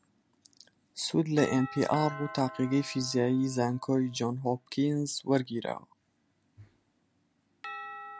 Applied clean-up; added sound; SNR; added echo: none; Doorbell; 16 dB; none.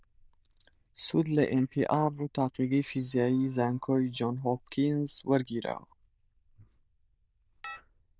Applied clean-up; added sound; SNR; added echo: neural diffusion model UNIVERSE++.